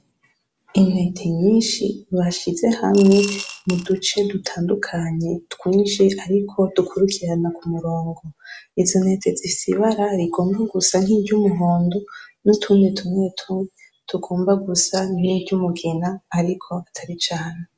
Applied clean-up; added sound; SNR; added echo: none; Coin (dropping) / Glass; 12 dB; none.